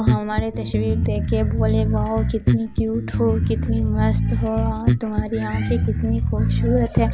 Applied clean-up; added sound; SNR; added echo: none; Bass guitar; -3 dB; none.